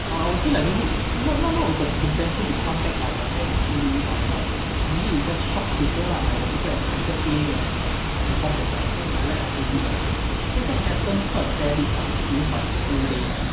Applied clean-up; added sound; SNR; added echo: none; Water; -4 dB; reverberation time 0.7 s.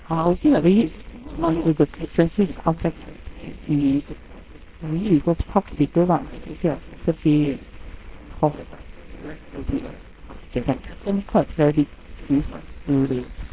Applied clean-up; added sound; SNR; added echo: neural separator model SepFormer WHAMR!.